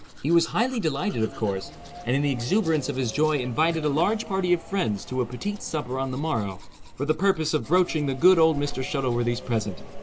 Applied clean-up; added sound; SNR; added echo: none; Subway, metro, underground + Domestic sounds, home sounds; 13 dB; none.